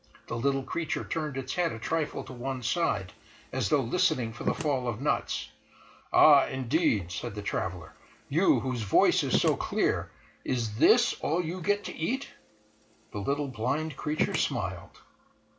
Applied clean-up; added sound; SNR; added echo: none; Slam; 14 dB; none.